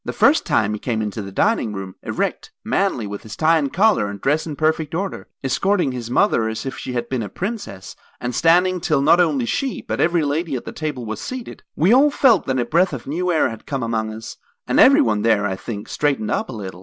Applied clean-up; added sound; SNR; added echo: none; none; none; none.